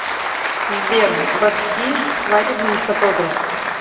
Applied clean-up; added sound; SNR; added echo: none; Applause; 0 dB; reverberation time 1.9 s.